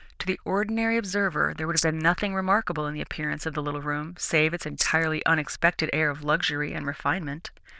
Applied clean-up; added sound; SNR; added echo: neural diffusion model UNIVERSE++.